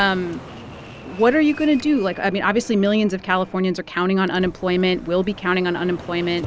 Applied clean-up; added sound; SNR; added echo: none; Fixed-wing aircraft, airplane + Motor vehicle (road); 18 dB; none.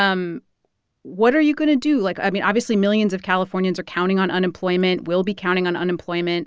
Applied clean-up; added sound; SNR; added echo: none; none; none; none.